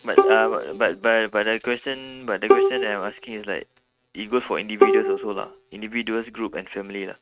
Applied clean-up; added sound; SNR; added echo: neural mask model RNNoise.